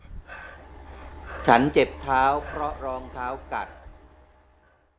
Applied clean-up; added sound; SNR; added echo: none; Breathing; 14 dB; none.